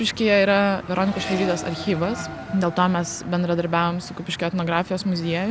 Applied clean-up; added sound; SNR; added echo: none; Accelerating, revving, vroom; 15 dB; none.